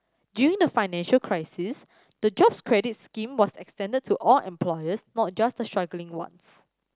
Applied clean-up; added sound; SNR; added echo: none; none; none; none.